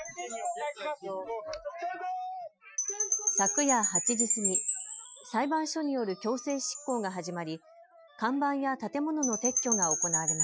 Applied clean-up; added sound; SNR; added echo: classical method Wiener filter.